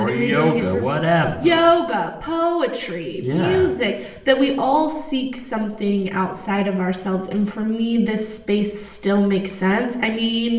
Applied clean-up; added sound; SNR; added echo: none; none; none; reverberation time 0.8 s.